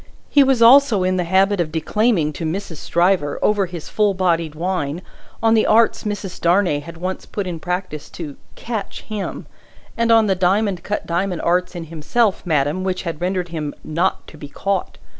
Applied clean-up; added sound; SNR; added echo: none; none; none; none.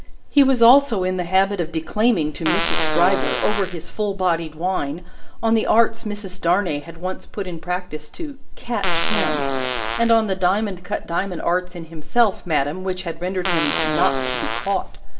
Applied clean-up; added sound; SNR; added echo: none; Fart; 4 dB; reverberation time 0.4 s.